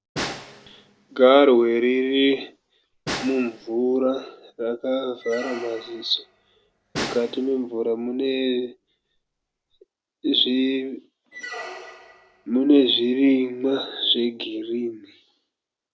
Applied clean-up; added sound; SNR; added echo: none; Snare drum + Squeak; 15 dB; none.